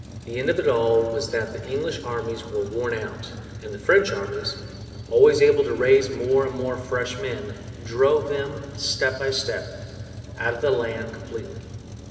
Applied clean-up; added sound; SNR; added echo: none; Truck; 13 dB; reverberation time 2.3 s.